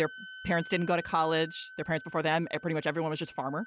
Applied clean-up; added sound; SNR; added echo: none; Wind instrument, woodwind instrument; 17 dB; none.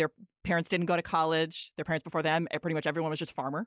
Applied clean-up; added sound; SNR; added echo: none; none; none; none.